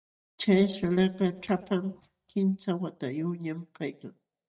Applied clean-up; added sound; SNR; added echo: neural mask model DeepFilterNet 3.